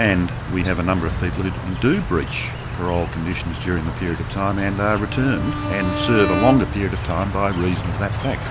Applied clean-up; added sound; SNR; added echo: none; Insect + Bowed string instrument; 4 dB; none.